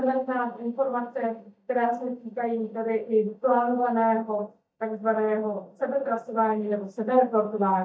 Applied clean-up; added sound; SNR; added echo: neural mask model DeepFilterNet 3.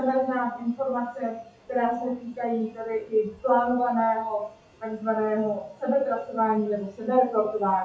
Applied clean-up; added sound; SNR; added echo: classical method WPE with log-MMSE.